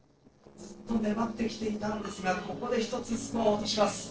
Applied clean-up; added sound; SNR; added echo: neural separator model SepFormer DNS4.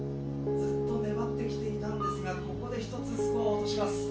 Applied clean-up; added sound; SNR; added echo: none; Piano; -5 dB; reverberation time 0.3 s.